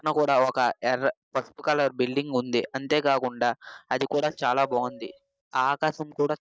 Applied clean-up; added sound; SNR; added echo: neural mask model DeepFilterNet 3.